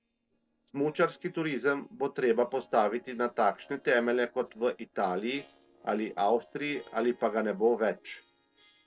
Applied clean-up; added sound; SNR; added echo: neural separator model SepFormer DNS4.